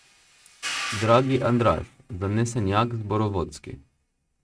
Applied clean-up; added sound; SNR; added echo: neural mask model RNNoise.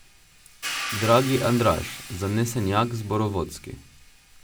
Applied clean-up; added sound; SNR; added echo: none; Hi-hat; 12 dB; none.